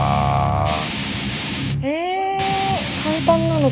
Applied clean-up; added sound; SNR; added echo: none; Guitar; 2 dB; none.